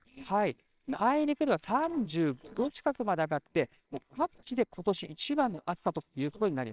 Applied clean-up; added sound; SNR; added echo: neural separator model SepFormer WHAMR!.